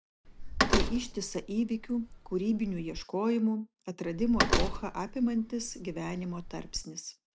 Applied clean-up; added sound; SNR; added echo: none; Slam; 1 dB; none.